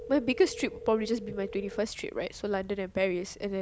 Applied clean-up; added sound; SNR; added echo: none; Telephone; 15 dB; none.